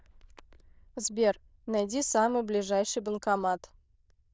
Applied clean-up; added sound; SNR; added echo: neural diffusion model UNIVERSE++.